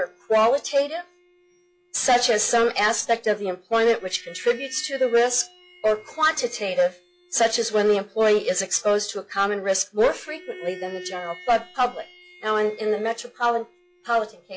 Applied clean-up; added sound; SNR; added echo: classical method log-MMSE.